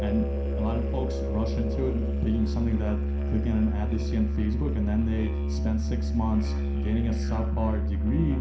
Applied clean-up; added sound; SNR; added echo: none; Musical instrument; -3 dB; reverberation time 0.5 s.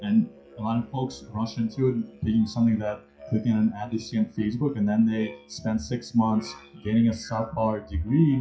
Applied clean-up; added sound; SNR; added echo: classical method WPE with log-MMSE.